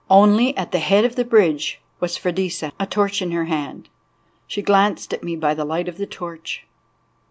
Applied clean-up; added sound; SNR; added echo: none; none; none; none.